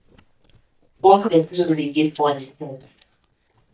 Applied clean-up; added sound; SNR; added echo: neural mask model DeepFilterNet 3.